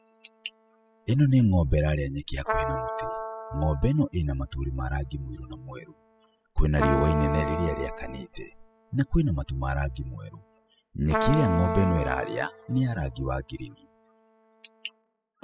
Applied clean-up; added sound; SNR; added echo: classical method spectral subtraction.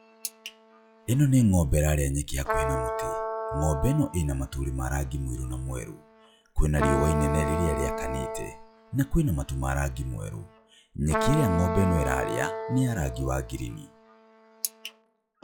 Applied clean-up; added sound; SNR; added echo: classical method log-MMSE.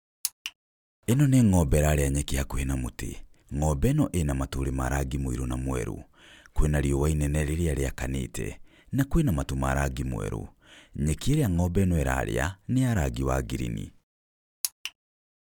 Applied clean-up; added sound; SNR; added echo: none; none; none; none.